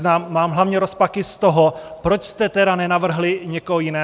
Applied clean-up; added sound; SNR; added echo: none; none; none; none.